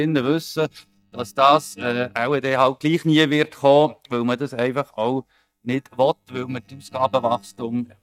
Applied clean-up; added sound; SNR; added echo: neural mask model DeepFilterNet 3.